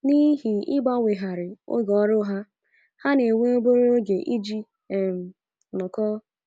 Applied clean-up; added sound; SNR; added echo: none; none; none; none.